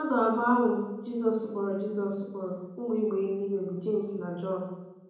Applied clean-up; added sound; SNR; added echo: none; none; none; reverberation time 0.9 s.